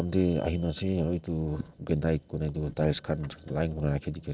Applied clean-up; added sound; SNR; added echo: neural separator model SepFormer DNS4.